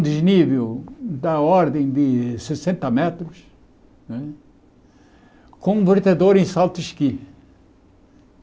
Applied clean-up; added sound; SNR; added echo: none; none; none; none.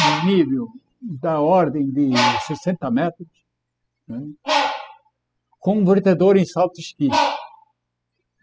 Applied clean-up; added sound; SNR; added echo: classical method spectral subtraction.